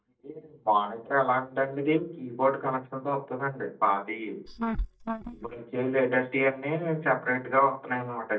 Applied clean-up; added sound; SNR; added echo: neural mask model DeepFilterNet 3.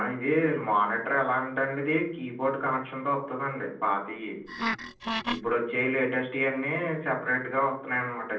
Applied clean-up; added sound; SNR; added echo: neural separator model SepFormer DNS4.